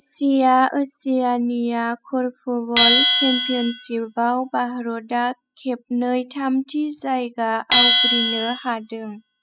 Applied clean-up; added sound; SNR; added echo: classical method spectral subtraction.